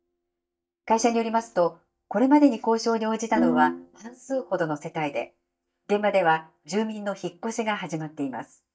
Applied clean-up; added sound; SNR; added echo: neural mask model DeepFilterNet 3.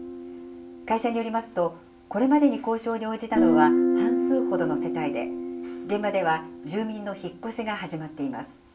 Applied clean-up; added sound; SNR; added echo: none; Guitar; 1 dB; reverberation time 0.3 s.